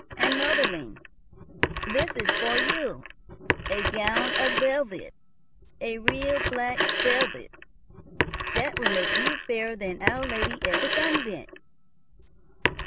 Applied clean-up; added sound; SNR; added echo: none; Telephone; -2 dB; none.